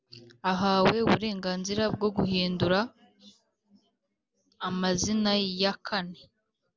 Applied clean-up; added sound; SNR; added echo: none; none; none; none.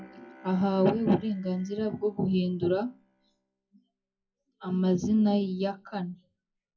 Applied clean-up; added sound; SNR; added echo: classical method WPE with log-MMSE.